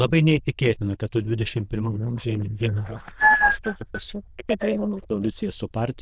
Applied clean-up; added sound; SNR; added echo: neural diffusion model UNIVERSE++.